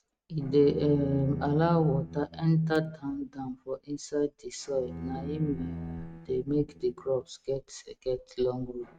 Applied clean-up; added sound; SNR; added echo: neural mask model RNNoise.